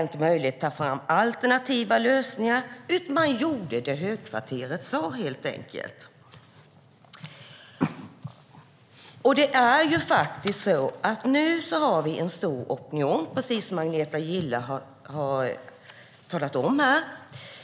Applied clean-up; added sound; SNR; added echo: none; none; none; none.